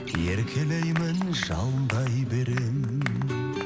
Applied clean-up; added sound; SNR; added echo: none; Applause; 14 dB; none.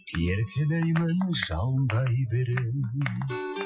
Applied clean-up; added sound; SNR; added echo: classical method Wiener filter.